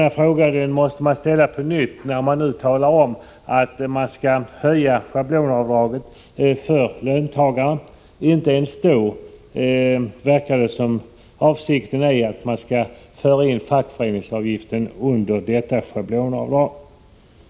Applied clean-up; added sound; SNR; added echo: none; none; none; none.